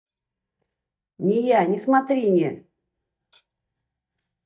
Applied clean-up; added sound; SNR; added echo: neural mask model DeepFilterNet 3.